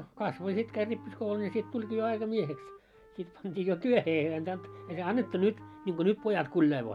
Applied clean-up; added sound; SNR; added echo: none; Wind instrument, woodwind instrument + Bowed string instrument; 18 dB; none.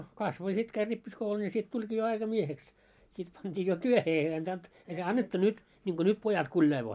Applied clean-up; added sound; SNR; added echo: none; none; none; none.